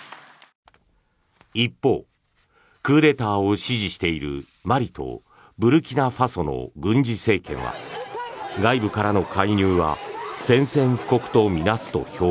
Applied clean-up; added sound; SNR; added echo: none; none; none; none.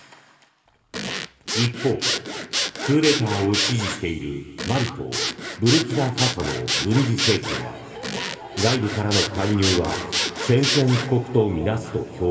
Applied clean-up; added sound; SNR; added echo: none; Zipper (clothing) / Sawing; 3 dB; reverberation time 2.0 s.